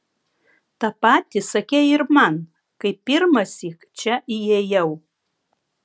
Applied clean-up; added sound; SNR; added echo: none; none; none; none.